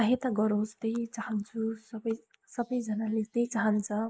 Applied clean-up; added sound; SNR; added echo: neural mask model Resemble Enhance denoiser.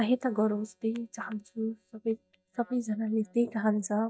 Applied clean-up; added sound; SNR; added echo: neural mask model DeepFilterNet 3.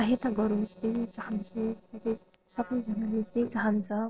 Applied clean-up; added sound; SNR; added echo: neural separator model SepFormer DNS4.